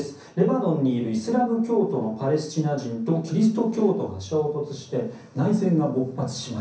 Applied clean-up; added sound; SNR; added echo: none; none; none; reverberation time 0.6 s.